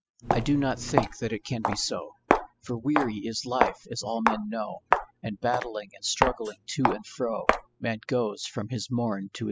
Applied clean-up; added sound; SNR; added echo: classical method spectral subtraction.